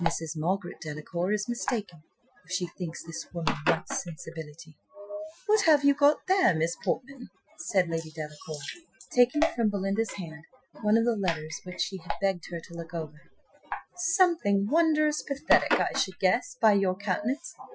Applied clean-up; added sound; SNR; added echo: classical method Wiener filter.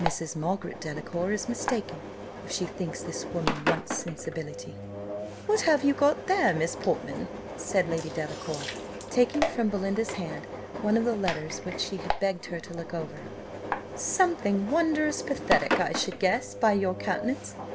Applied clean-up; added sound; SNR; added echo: none; Engine; 6 dB; none.